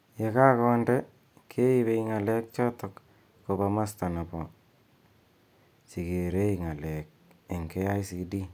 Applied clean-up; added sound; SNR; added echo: none; none; none; none.